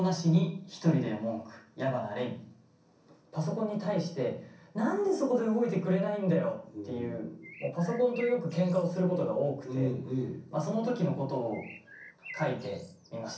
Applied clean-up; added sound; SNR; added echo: none; Bird; 18 dB; reverberation time 0.6 s.